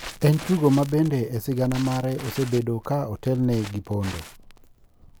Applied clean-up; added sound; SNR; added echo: none; Crackle; 16 dB; none.